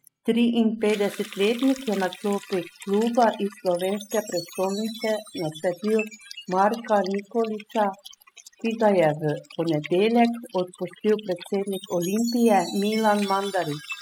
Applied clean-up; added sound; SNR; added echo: classical method spectral subtraction.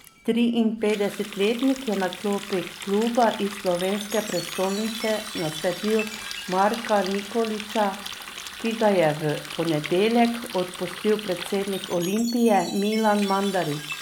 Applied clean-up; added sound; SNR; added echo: none; Water tap, faucet + Chime; 12 dB; none.